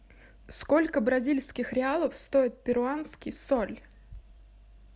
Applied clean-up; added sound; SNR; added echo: none; none; none; none.